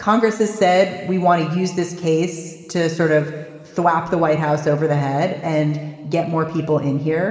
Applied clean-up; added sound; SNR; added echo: none; none; none; reverberation time 2.0 s.